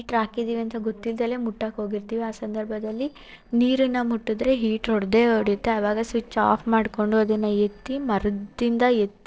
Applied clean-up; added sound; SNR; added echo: neural separator model SepFormer DNS4.